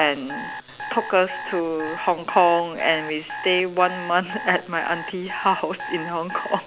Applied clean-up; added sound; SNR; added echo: none; Alarm; 11 dB; none.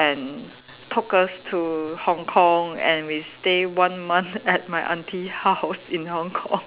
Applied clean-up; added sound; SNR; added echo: none; none; none; none.